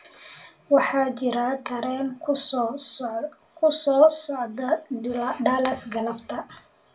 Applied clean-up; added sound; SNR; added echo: none; none; none; reverberation time 0.2 s.